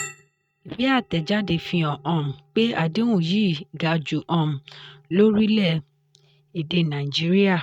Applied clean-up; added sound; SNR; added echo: neural mask model RNNoise.